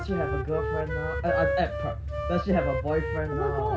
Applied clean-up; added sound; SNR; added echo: none; Wind instrument, woodwind instrument; 3 dB; none.